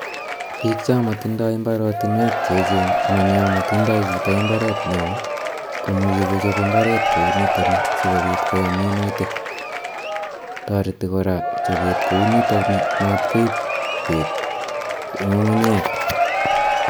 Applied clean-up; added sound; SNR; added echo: none; Applause / Crowd / Cheering; 0 dB; none.